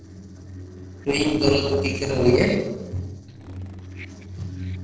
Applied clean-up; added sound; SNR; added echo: neural separator model SepFormer DNS4.